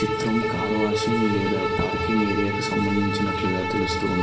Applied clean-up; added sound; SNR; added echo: none; Bowed string instrument; 1 dB; reverberation time 2.6 s.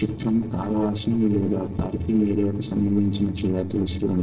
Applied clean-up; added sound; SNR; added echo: neural separator model SepFormer DNS4.